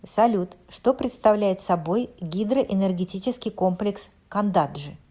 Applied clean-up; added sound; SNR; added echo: none; none; none; none.